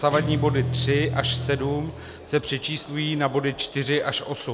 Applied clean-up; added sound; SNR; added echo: none; Guitar; 5 dB; none.